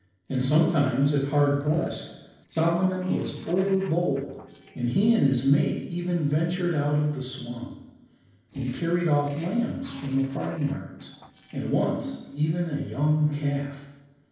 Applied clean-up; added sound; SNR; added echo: neural separator model SepFormer DNS4.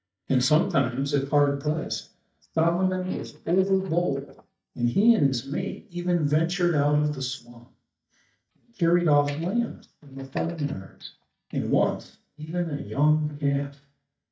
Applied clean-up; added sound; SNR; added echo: neural mask model DeepFilterNet 3.